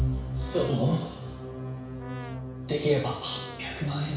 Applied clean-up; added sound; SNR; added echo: none; Brass instrument; 18 dB; reverberation time 0.7 s.